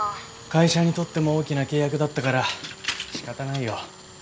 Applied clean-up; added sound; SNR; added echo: none; Tools; 19 dB; none.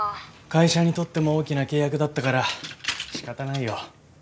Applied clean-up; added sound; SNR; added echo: none; none; none; none.